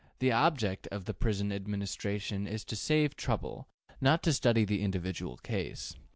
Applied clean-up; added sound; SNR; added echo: none; none; none; none.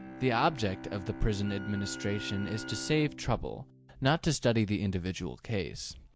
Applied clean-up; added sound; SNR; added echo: none; Wind instrument, woodwind instrument + Bowed string instrument; 13 dB; none.